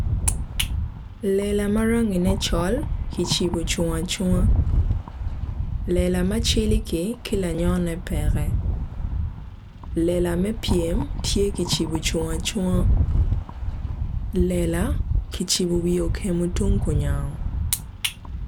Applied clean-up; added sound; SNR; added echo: none; Rattle; -1 dB; none.